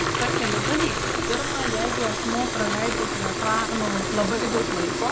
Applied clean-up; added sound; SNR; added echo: none; Fill (with liquid) / Water tap, faucet; -2 dB; none.